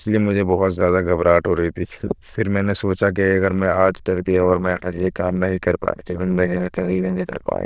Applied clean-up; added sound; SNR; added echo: neural diffusion model UNIVERSE++.